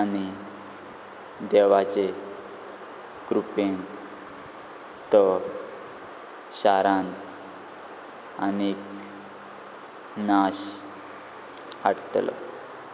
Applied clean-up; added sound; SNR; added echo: none; none; none; none.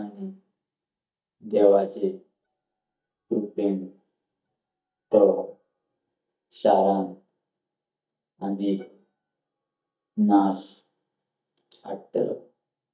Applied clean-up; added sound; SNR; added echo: neural mask model DeepFilterNet 3.